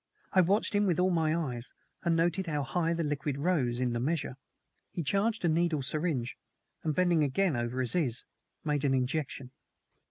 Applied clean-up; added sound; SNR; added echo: none; none; none; none.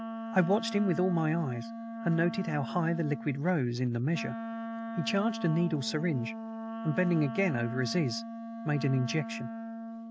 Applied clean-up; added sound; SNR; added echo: none; Wind instrument, woodwind instrument; 8 dB; none.